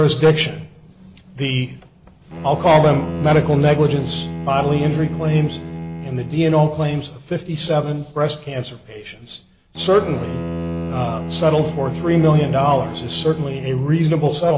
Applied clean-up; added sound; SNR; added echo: none; Bowed string instrument; 10 dB; none.